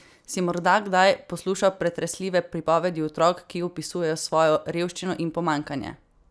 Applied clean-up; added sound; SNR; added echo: none; none; none; none.